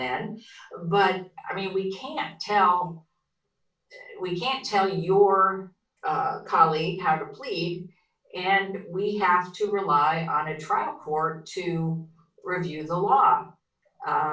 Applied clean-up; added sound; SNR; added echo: none; none; none; reverberation time 0.3 s.